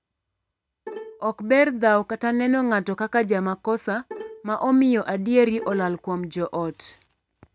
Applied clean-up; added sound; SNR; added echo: none; Bowed string instrument; 17 dB; none.